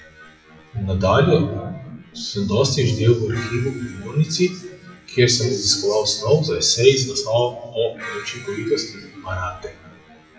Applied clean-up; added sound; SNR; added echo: classical method WPE with log-MMSE.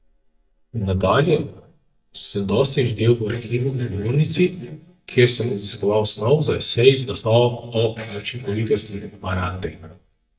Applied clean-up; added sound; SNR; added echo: neural mask model DeepFilterNet 3.